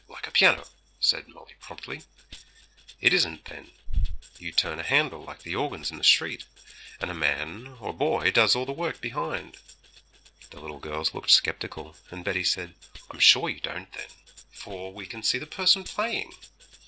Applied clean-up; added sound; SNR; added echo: neural separator model SepFormer DNS4.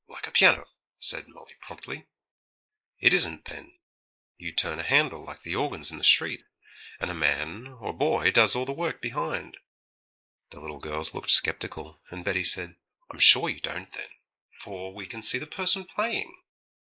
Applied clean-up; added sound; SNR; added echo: neural mask model Resemble Enhance denoiser.